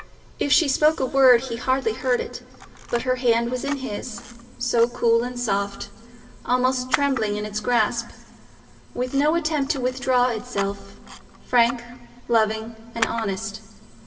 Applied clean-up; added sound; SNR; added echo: none; Camera; 15 dB; reverberation time 2.8 s.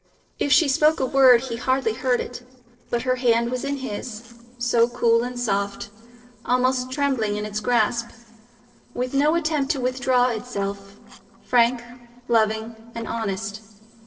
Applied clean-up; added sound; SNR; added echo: neural separator model SepFormer DNS4.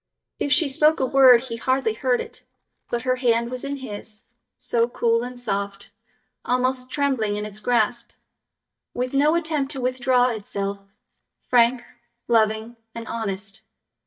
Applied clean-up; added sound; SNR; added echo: neural mask model DeepFilterNet 3.